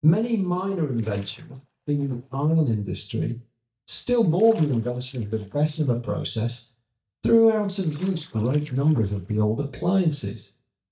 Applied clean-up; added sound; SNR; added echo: neural mask model DeepFilterNet 3.